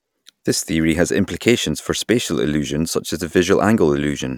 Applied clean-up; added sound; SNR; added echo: none; none; none; none.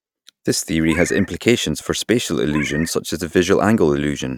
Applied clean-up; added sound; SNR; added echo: neural mask model RNNoise.